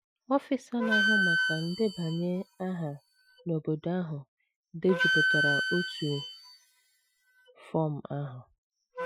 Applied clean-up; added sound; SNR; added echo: classical method Wiener filter.